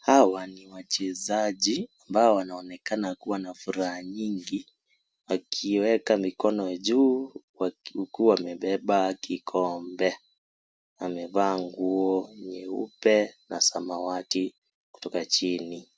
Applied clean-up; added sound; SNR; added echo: none; none; none; none.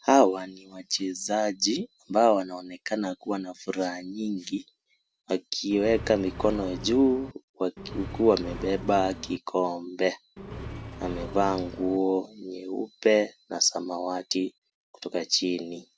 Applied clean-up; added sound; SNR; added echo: none; Accelerating, revving, vroom; 11 dB; none.